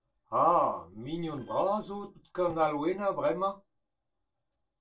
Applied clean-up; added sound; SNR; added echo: neural separator model SepFormer DNS4.